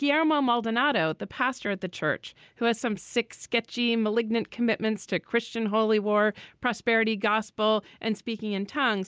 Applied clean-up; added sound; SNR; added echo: none; none; none; none.